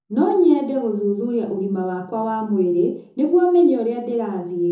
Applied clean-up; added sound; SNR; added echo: none; none; none; reverberation time 0.6 s.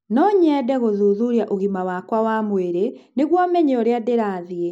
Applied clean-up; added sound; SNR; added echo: none; none; none; none.